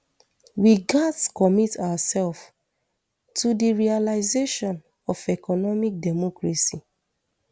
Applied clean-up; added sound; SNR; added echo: none; none; none; none.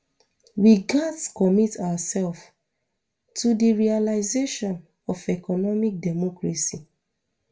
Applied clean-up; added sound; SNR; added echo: none; none; none; reverberation time 0.2 s.